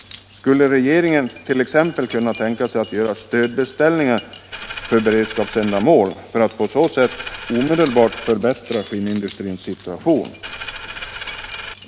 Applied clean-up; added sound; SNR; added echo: none; Coin (dropping) + Keys jangling; 16 dB; none.